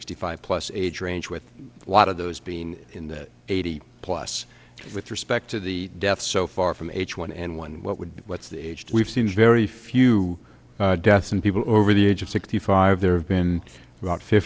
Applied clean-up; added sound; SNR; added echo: none; none; none; none.